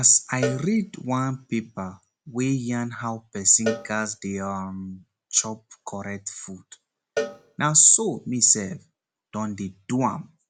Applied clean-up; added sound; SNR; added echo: none; Cowbell; 12 dB; none.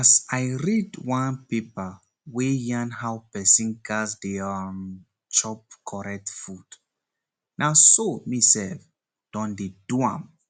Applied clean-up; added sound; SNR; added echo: none; none; none; none.